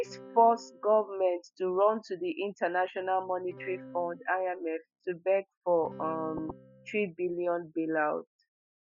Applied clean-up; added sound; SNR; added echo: classical method Wiener filter.